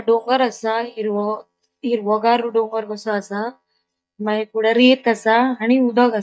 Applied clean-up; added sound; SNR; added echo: neural mask model DeepFilterNet 3.